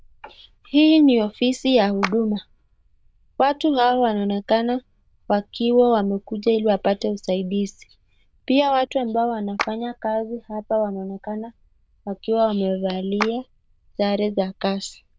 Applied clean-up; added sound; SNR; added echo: neural diffusion model UNIVERSE++.